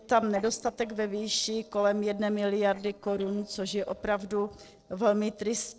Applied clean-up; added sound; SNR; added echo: neural separator model SepFormer DNS4.